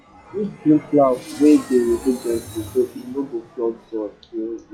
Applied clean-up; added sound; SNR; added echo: classical method log-MMSE.